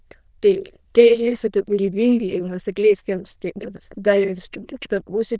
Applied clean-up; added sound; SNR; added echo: neural diffusion model UNIVERSE++.